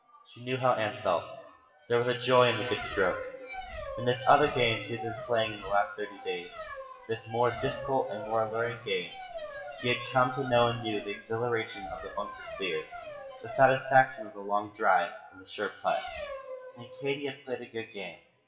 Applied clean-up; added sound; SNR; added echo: classical method WPE with log-MMSE.